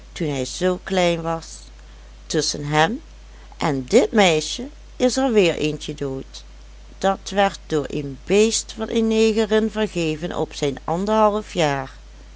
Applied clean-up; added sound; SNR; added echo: none; none; none; none.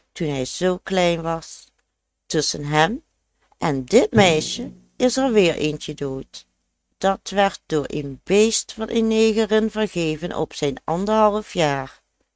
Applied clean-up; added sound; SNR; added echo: neural mask model RNNoise.